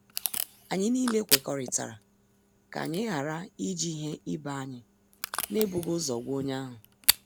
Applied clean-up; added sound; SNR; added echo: none; Packing tape, duct tape / Tearing; 3 dB; none.